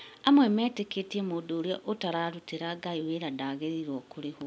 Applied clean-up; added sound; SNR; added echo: none; none; none; none.